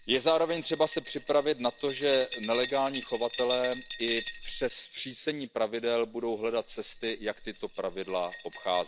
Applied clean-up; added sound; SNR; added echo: none; Glass; 13 dB; none.